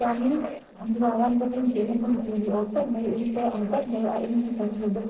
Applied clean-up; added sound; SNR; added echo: neural separator model SepFormer DNS4.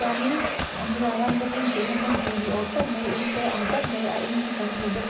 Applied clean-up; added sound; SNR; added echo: none; Domestic sounds, home sounds; 2 dB; reverberation time 0.8 s.